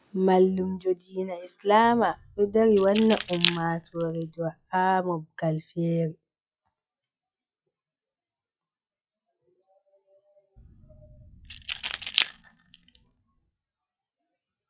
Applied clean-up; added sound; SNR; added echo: classical method log-MMSE.